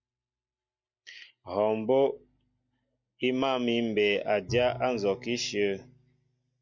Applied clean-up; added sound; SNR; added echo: neural mask model DeepFilterNet 3.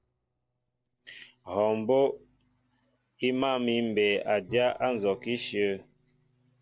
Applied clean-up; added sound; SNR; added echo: neural separator model SepFormer DNS4.